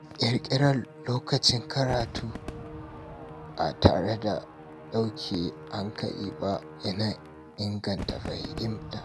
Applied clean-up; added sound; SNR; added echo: none; Crowd / Fireworks + Musical instrument; 12 dB; none.